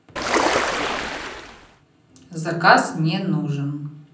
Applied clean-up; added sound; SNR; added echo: none; Ocean; 0 dB; reverberation time 0.6 s.